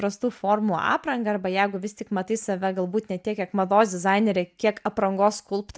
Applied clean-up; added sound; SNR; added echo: none; none; none; none.